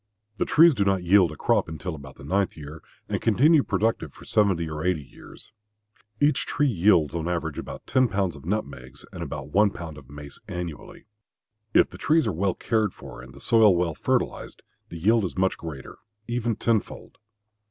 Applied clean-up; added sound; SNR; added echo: none; none; none; none.